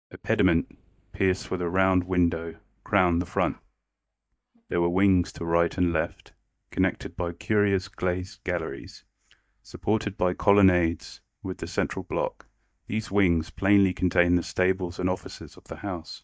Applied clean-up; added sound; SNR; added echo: neural mask model DeepFilterNet 3.